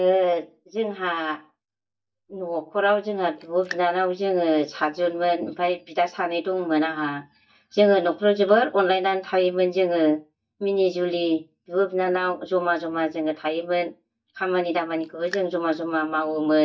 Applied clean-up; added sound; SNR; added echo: neural mask model DeepFilterNet 3.